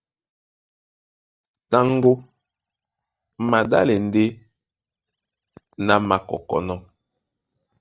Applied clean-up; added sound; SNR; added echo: neural mask model DeepFilterNet 3.